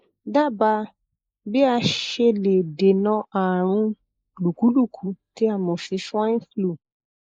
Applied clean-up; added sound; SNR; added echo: neural mask model Resemble Enhance denoiser.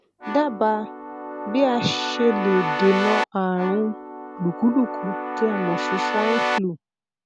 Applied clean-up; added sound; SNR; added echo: none; Keyboard (musical); 4 dB; none.